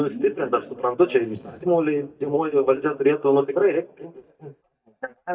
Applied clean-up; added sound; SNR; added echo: neural mask model DeepFilterNet 3.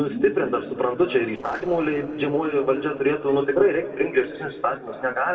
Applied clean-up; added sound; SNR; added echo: neural separator model SepFormer DNS4.